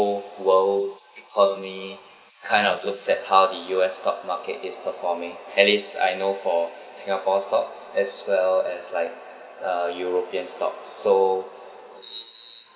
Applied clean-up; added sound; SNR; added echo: neural mask model Resemble Enhance denoiser.